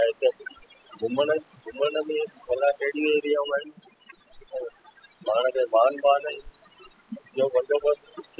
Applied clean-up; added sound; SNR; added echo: classical method spectral subtraction.